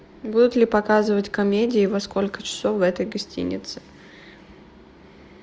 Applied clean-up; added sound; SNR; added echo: none; none; none; none.